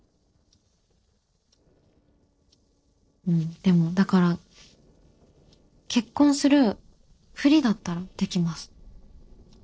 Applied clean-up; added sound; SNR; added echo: neural separator model SepFormer DNS4.